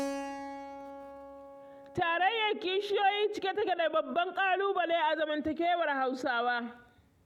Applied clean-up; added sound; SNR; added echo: none; Keyboard (musical); 15 dB; none.